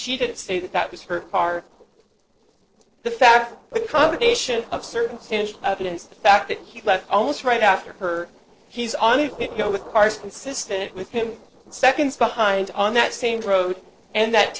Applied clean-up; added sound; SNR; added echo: neural separator model SepFormer DNS4.